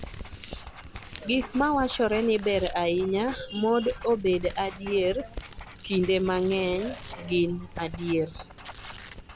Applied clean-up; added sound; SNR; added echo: none; Tearing + Writing; 14 dB; none.